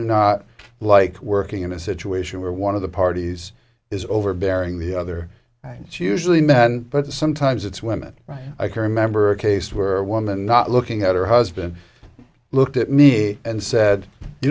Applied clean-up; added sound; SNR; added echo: none; none; none; none.